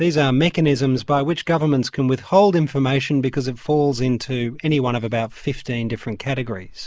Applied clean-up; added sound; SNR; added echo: neural mask model Resemble Enhance denoiser.